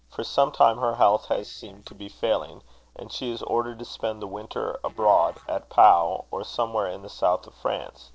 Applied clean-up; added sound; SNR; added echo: neural separator model SepFormer DNS4.